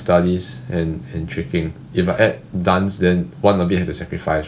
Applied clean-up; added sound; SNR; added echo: none; none; none; none.